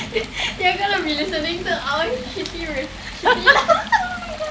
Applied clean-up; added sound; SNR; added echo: none; Stream; 13 dB; none.